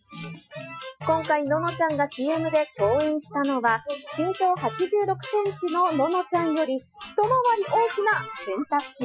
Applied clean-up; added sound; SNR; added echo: classical method Wiener filter.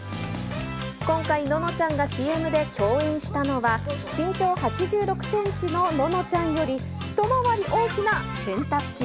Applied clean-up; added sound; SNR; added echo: none; none; none; none.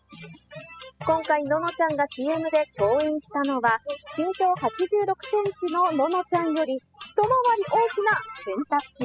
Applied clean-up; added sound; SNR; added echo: classical method spectral subtraction.